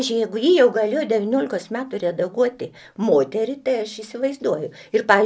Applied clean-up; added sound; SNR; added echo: none; none; none; none.